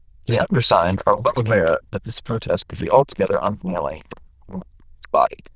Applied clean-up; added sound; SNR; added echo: neural diffusion model UNIVERSE++.